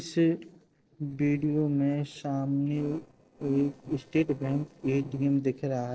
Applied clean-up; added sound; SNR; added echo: neural separator model SepFormer DNS4.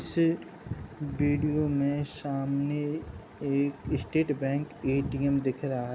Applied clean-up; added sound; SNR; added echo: none; none; none; none.